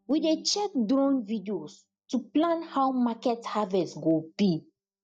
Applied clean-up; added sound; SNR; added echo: neural mask model DeepFilterNet 3.